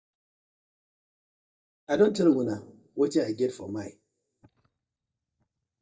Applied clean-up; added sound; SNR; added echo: neural mask model DeepFilterNet 3.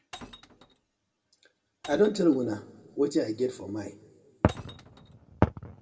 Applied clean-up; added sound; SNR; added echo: none; Glass; 19 dB; reverberation time 1.8 s.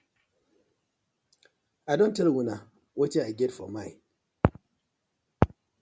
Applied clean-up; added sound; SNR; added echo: none; none; none; none.